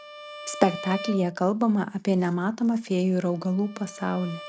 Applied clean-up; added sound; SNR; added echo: none; Bowed string instrument; 16 dB; none.